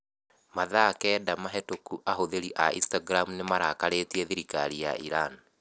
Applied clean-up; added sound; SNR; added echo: neural separator model SepFormer DNS4.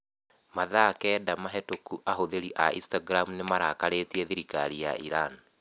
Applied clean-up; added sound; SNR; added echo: none; Finger snapping; 16 dB; none.